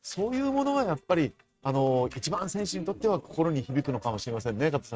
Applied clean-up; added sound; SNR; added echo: neural mask model RNNoise.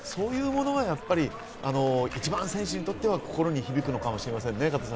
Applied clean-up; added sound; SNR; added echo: none; none; none; none.